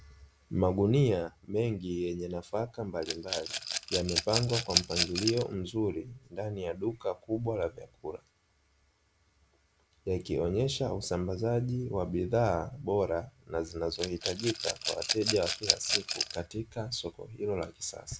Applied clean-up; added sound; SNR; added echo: none; Rattle / Glass; 1 dB; none.